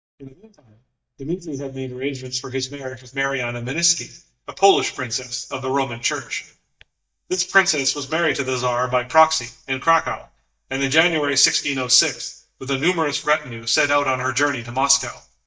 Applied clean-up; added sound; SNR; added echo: neural mask model DeepFilterNet 3.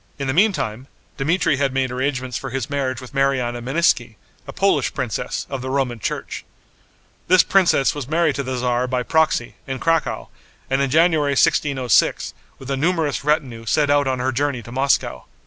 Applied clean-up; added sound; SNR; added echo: none; none; none; none.